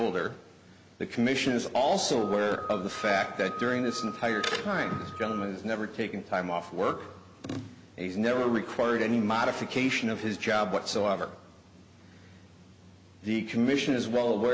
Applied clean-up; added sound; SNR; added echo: none; Screech / Glass; 11 dB; none.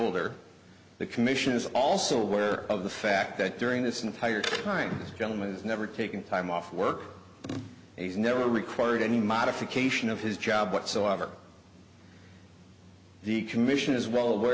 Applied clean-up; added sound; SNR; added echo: none; none; none; none.